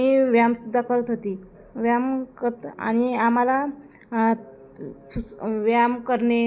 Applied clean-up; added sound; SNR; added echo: none; none; none; none.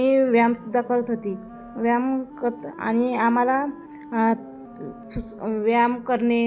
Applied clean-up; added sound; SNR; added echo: none; Wind instrument, woodwind instrument; 19 dB; none.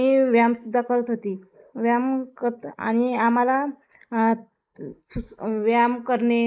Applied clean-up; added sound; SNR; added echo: neural mask model Resemble Enhance denoiser.